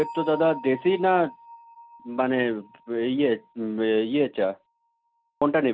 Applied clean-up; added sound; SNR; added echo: none; Bell; 18 dB; none.